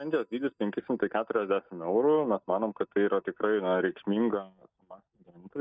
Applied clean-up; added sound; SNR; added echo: neural mask model DeepFilterNet 3.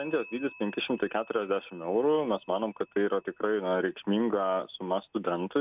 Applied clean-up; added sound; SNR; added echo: none; Bell; 20 dB; none.